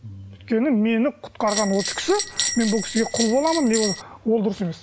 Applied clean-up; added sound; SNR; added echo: none; Bell; 6 dB; none.